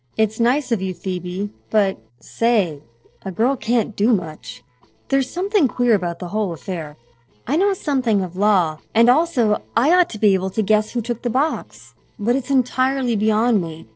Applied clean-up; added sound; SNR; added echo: neural separator model SepFormer DNS4.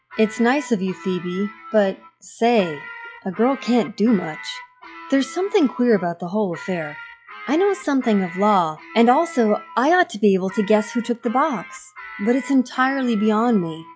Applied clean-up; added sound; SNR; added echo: classical method log-MMSE.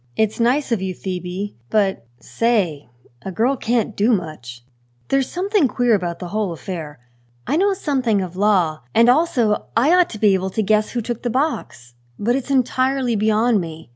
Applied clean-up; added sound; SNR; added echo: none; none; none; none.